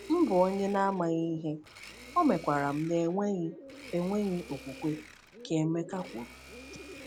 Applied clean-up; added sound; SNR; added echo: none; Domestic sounds, home sounds + Bird; 17 dB; none.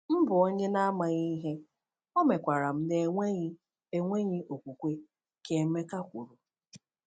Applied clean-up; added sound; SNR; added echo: none; none; none; none.